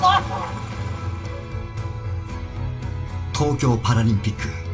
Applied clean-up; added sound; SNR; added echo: none; Thunder / Wind; 17 dB; reverberation time 0.2 s.